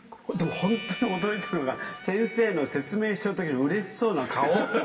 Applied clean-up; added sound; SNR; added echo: none; Harmonica; 15 dB; reverberation time 1.6 s.